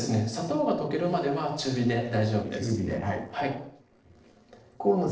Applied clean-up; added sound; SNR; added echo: neural separator model SepFormer DNS4.